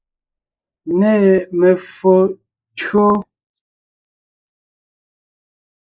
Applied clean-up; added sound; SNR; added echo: neural mask model Resemble Enhance denoiser.